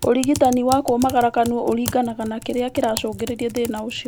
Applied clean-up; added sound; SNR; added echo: none; Typing; 14 dB; none.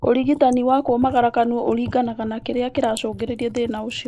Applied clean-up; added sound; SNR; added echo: neural mask model Resemble Enhance denoiser.